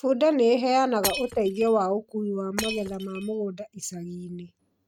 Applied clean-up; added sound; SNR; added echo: neural mask model RNNoise.